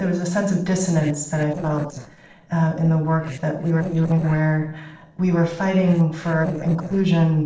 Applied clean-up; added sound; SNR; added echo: neural separator model SepFormer DNS4.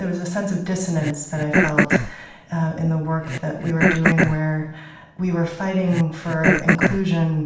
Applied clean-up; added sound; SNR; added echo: none; Cough; 0 dB; reverberation time 0.5 s.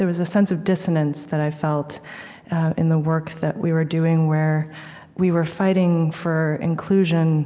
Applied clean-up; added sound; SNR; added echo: none; none; none; none.